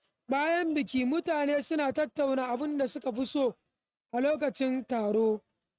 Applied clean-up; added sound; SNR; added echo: neural mask model RNNoise.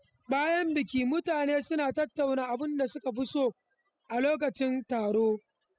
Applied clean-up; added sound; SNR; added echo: classical method spectral subtraction.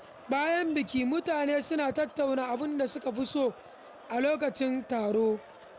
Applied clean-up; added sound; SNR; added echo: none; Crowd; 20 dB; none.